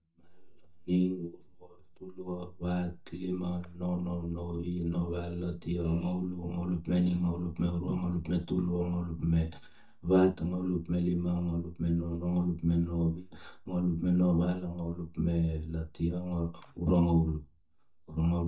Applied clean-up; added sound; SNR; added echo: neural mask model DeepFilterNet 3.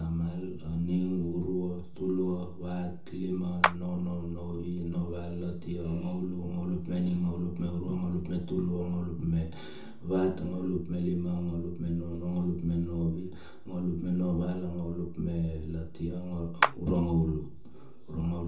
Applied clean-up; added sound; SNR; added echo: none; Clapping; 2 dB; reverberation time 0.5 s.